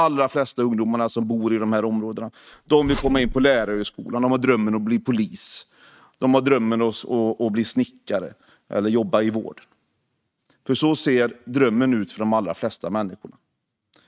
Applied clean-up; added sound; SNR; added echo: neural mask model RNNoise.